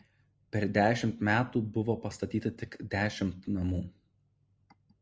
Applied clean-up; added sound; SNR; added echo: none; none; none; none.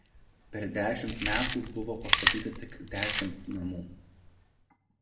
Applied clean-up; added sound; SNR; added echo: none; Chewing, mastication; -3 dB; reverberation time 0.6 s.